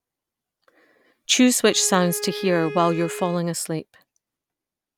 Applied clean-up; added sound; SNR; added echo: none; Bowed string instrument; 11 dB; none.